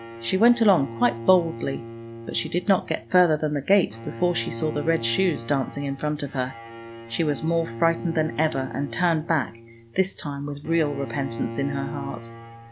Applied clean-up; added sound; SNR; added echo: none; Bowed string instrument; 12 dB; none.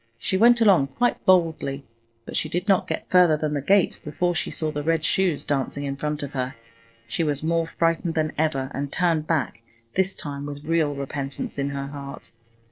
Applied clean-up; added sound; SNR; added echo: neural separator model SepFormer DNS4.